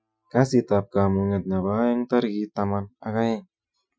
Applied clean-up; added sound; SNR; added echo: classical method Wiener filter.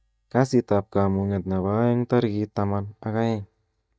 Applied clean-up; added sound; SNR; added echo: neural mask model DeepFilterNet 3.